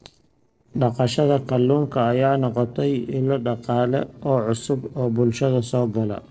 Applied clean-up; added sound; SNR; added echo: neural separator model SepFormer DNS4.